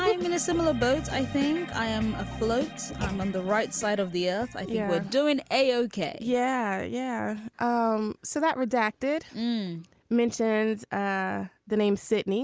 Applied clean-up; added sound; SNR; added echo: none; Thump, thud; 17 dB; none.